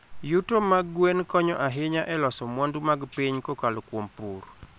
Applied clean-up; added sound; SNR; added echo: none; Tambourine; 6 dB; none.